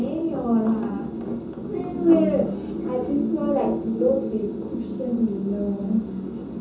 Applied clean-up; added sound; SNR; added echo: none; none; none; reverberation time 0.5 s.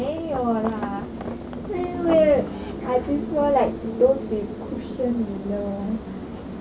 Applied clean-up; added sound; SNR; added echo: none; none; none; none.